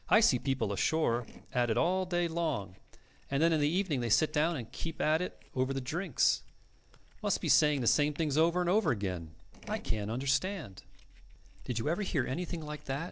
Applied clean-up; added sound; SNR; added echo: neural separator model SepFormer DNS4.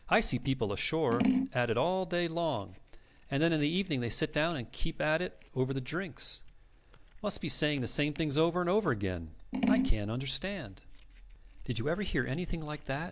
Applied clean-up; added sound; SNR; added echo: none; Scissors; 9 dB; none.